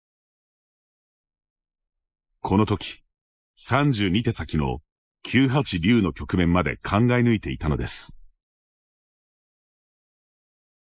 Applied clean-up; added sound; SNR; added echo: neural mask model Resemble Enhance denoiser.